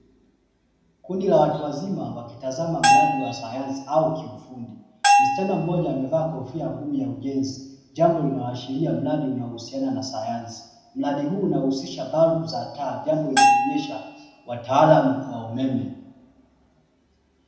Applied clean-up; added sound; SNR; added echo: none; Bell; -3 dB; reverberation time 0.8 s.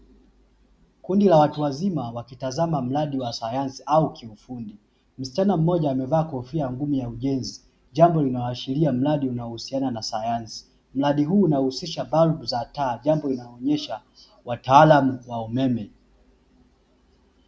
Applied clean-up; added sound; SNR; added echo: none; none; none; none.